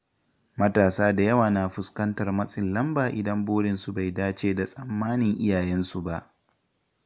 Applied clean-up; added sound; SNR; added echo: none; none; none; none.